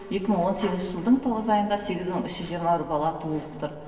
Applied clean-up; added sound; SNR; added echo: none; none; none; reverberation time 1.9 s.